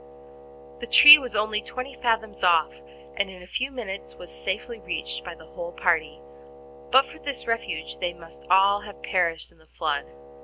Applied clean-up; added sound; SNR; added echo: none; Wind instrument, woodwind instrument; 18 dB; none.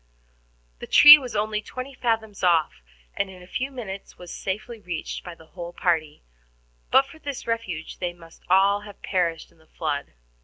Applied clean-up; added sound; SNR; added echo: none; none; none; none.